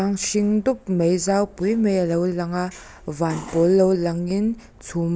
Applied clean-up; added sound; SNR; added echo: none; none; none; none.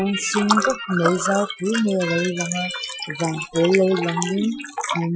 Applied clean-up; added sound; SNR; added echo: classical method Wiener filter.